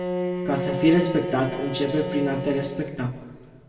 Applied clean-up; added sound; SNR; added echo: none; Bowed string instrument; 6 dB; reverberation time 1.6 s.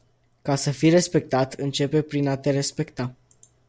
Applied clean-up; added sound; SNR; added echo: none; none; none; none.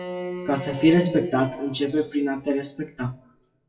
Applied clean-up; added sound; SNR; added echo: classical method WPE with log-MMSE.